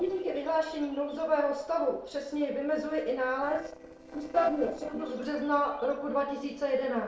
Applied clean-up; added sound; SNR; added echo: neural separator model SepFormer DNS4.